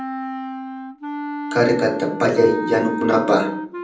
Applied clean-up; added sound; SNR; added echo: none; Wind instrument, woodwind instrument; 7 dB; reverberation time 0.6 s.